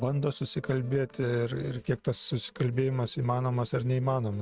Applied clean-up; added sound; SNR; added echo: neural mask model RNNoise.